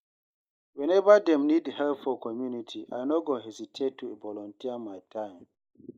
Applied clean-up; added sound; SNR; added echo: neural mask model Resemble Enhance denoiser.